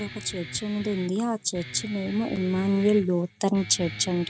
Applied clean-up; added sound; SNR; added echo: none; Guitar; 14 dB; none.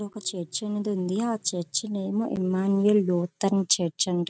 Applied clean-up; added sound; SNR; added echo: none; none; none; none.